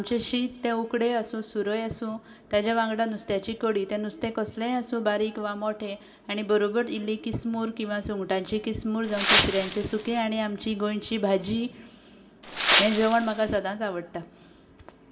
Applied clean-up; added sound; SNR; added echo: none; Wind; -5 dB; reverberation time 1.1 s.